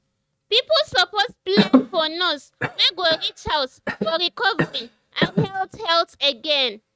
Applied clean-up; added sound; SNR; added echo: neural mask model RNNoise.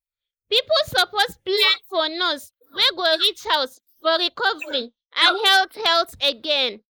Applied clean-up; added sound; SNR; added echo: neural mask model Resemble Enhance denoiser.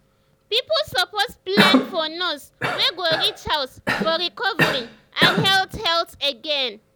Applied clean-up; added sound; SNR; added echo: none; Cough; 2 dB; none.